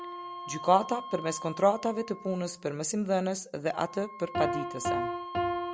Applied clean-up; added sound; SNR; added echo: none; Piano + Wind instrument, woodwind instrument; 6 dB; none.